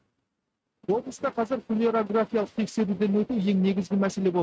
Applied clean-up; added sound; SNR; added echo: neural mask model RNNoise.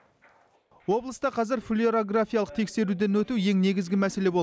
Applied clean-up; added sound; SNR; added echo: none; none; none; none.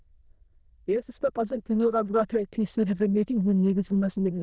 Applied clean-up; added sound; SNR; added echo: neural diffusion model UNIVERSE++.